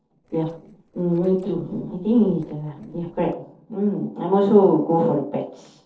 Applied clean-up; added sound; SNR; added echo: neural separator model SepFormer DNS4.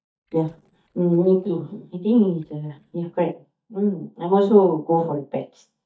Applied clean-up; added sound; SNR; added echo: neural mask model DeepFilterNet 3.